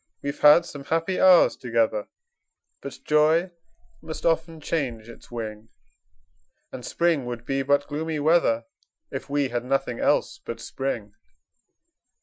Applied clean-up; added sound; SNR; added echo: classical method Wiener filter.